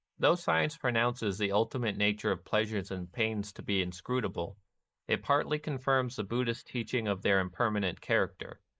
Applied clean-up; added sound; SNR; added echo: neural mask model Resemble Enhance denoiser.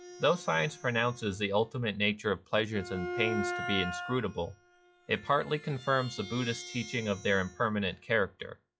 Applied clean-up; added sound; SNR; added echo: classical method log-MMSE.